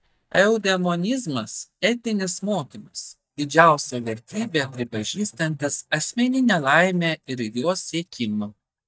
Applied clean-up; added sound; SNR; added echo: neural mask model DeepFilterNet 3.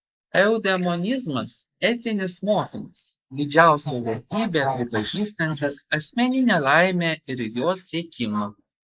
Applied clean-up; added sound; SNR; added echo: neural mask model Resemble Enhance denoiser.